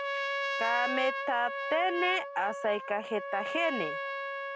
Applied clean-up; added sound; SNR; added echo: none; Trumpet; 2 dB; none.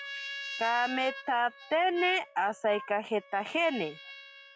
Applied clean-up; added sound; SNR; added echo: classical method log-MMSE.